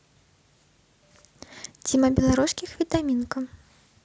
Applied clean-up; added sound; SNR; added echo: none; none; none; none.